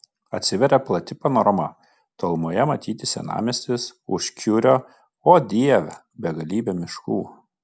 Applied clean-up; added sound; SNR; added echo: none; none; none; none.